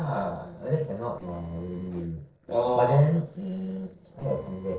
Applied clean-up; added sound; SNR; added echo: neural separator model SepFormer DNS4.